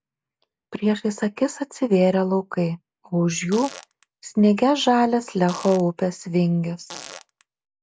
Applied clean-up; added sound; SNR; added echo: none; Fart; 18 dB; none.